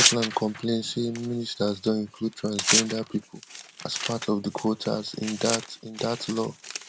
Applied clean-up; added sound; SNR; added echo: none; Tearing; 3 dB; none.